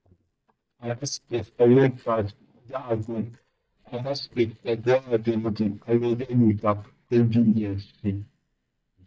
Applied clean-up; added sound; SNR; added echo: neural mask model DeepFilterNet 3.